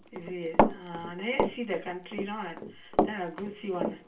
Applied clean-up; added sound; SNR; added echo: none; Run; -5 dB; reverberation time 0.2 s.